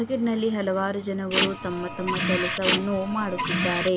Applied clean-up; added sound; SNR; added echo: none; Printer; 0 dB; none.